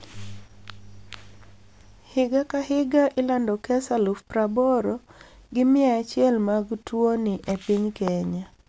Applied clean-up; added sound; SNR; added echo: none; none; none; none.